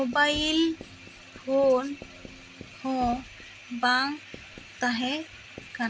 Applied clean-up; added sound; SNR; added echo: none; Knock + Writing; 19 dB; none.